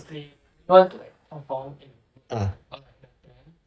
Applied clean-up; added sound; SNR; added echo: neural mask model DeepFilterNet 3.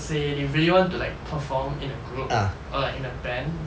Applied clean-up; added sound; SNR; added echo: none; none; none; none.